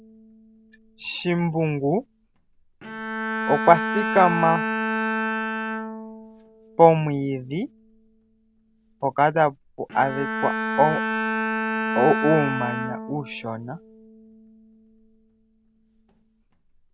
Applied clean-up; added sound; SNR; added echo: none; Bowed string instrument; 5 dB; none.